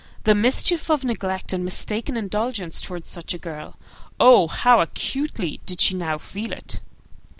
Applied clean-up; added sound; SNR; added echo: none; none; none; none.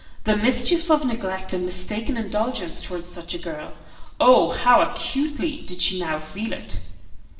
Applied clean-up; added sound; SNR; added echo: none; Rattle (instrument); 20 dB; reverberation time 1.0 s.